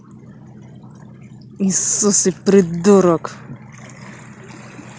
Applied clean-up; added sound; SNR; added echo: none; none; none; none.